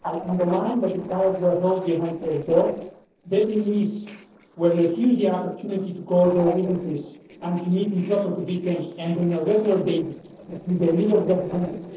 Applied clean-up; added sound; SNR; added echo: neural separator model SepFormer DNS4.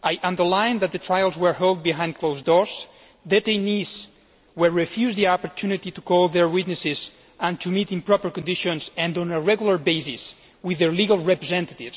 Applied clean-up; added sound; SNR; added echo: none; none; none; none.